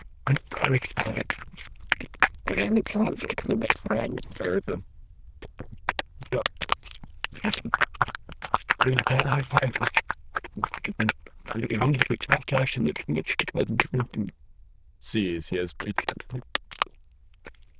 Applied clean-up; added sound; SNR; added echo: neural diffusion model UNIVERSE++.